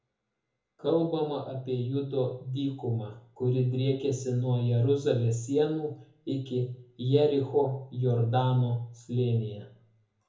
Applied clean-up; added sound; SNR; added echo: none; none; none; reverberation time 0.6 s.